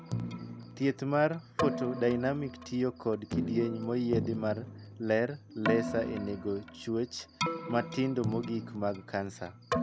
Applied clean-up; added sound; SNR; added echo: none; Keyboard (musical); 5 dB; none.